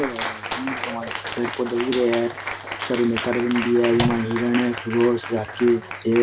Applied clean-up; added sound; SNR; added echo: none; Microwave oven + Cheering; 8 dB; none.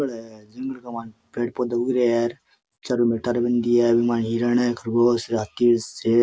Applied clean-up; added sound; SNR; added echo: none; none; none; none.